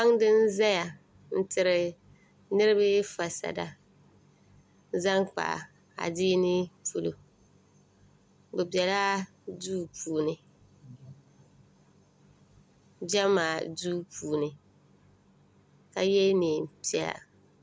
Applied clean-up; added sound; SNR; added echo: none; none; none; none.